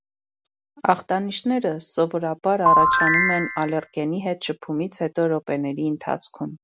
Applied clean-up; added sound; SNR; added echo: none; Ringtone / Chime; -5 dB; none.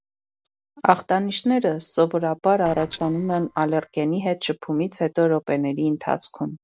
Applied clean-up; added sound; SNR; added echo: neural separator model SepFormer DNS4.